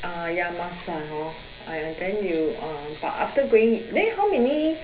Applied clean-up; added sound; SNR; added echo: none; Chewing, mastication; 19 dB; reverberation time 0.3 s.